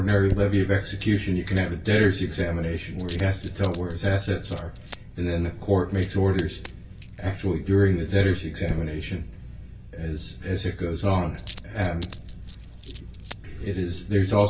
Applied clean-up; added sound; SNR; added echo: none; Coin (dropping); 14 dB; reverberation time 0.2 s.